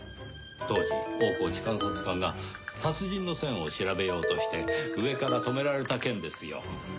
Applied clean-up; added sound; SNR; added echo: none; Ringtone; 2 dB; none.